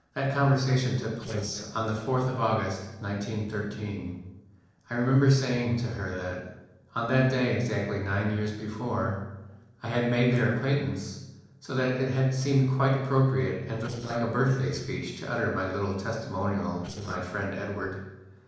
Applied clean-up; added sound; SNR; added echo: neural separator model SepFormer DNS4.